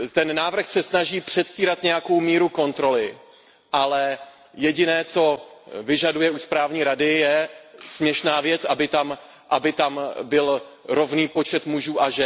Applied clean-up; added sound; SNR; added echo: none; none; none; none.